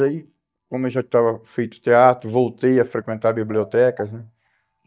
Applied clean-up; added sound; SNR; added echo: neural mask model DeepFilterNet 3.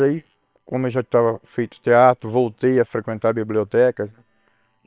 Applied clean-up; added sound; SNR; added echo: neural separator model SepFormer WHAM!.